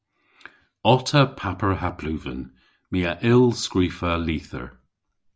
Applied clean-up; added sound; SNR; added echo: none; none; none; none.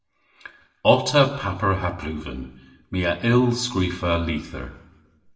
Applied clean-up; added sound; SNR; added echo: none; none; none; reverberation time 0.9 s.